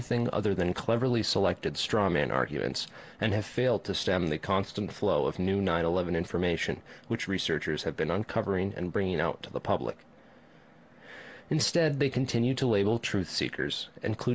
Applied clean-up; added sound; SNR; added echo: none; none; none; none.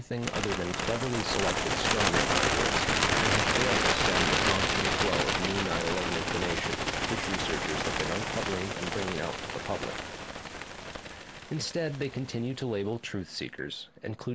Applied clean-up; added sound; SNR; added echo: none; Bird; -4 dB; none.